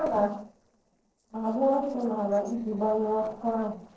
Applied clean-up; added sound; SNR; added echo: neural separator model SepFormer DNS4.